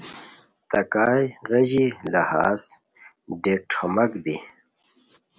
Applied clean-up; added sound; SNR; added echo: none; none; none; none.